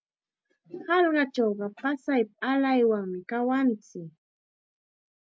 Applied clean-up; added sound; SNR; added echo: none; none; none; none.